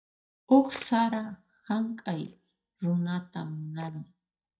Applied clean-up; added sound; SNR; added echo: neural mask model DeepFilterNet 3.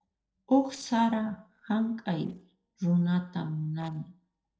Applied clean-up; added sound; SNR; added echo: neural separator model SepFormer DNS4.